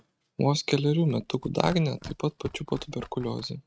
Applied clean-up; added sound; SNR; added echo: neural mask model RNNoise.